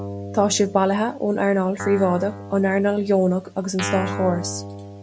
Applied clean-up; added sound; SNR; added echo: none; Guitar; 11 dB; none.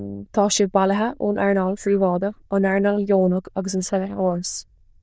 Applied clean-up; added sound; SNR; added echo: neural diffusion model UNIVERSE++.